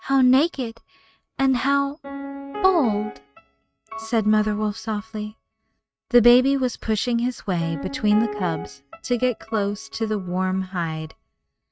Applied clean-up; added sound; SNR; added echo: neural mask model RNNoise.